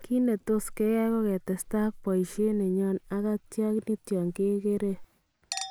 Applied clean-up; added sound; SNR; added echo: none; Chink, clink; 17 dB; none.